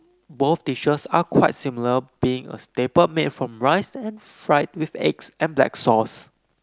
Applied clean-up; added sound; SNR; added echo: none; none; none; none.